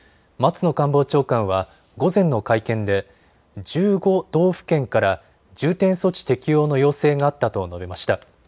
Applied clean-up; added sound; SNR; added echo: none; none; none; none.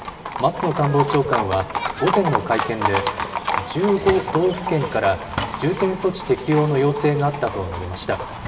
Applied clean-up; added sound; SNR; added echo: none; Livestock, farm animals, working animals; 5 dB; reverberation time 1.9 s.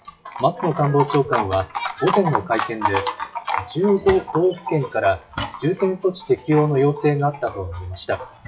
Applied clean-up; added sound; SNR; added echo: classical method WPE with log-MMSE.